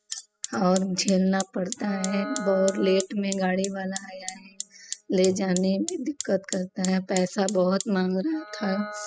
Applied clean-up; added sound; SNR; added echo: classical method spectral subtraction.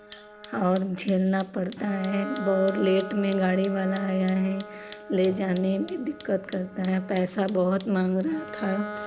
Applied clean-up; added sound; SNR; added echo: none; Fire + Bowed string instrument; 11 dB; none.